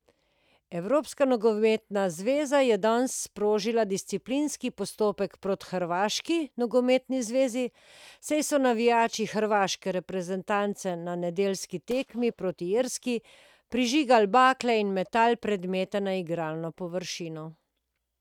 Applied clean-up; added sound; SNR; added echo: neural mask model RNNoise.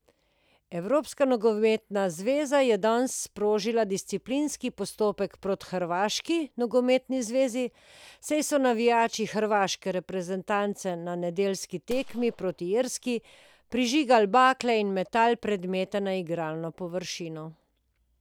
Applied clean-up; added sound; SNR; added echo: none; Gunshot, gunfire; 17 dB; none.